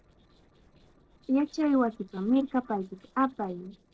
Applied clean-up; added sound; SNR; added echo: neural separator model SepFormer DNS4.